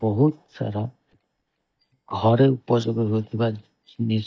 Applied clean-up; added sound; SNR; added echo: neural mask model DeepFilterNet 3.